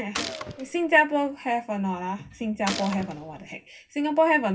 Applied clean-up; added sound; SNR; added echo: none; Gunshot, gunfire; 11 dB; reverberation time 0.4 s.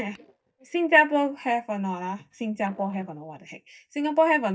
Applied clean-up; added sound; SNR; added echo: neural mask model DeepFilterNet 3.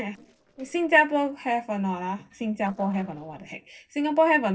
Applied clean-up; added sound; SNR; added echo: neural separator model SepFormer DNS4.